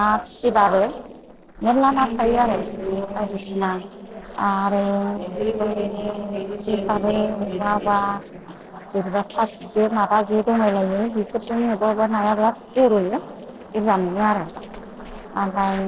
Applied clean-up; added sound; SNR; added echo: neural separator model SepFormer DNS4.